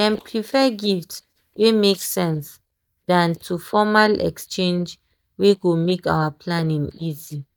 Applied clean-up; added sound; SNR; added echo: neural mask model DeepFilterNet 3.